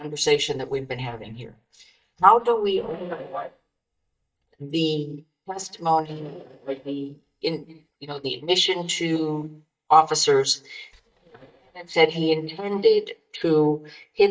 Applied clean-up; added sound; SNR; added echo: neural mask model DeepFilterNet 3.